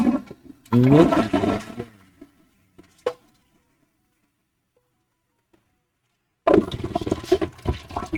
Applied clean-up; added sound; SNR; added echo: neural mask model RNNoise.